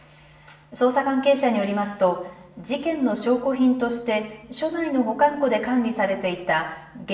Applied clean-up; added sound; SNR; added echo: none; none; none; reverberation time 0.8 s.